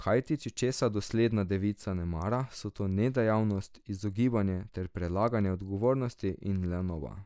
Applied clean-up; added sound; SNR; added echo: none; none; none; none.